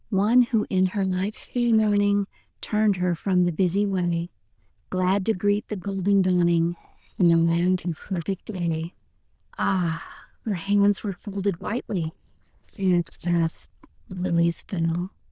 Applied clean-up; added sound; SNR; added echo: neural diffusion model UNIVERSE++.